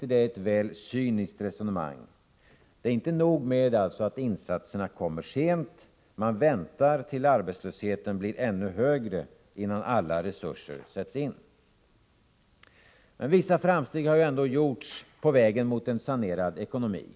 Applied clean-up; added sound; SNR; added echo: none; none; none; none.